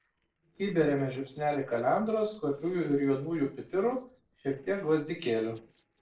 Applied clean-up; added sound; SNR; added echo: neural separator model SepFormer DNS4.